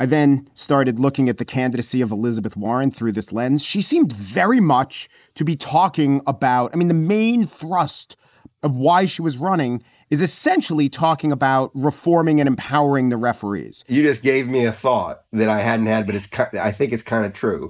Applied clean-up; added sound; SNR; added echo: neural mask model Resemble Enhance denoiser.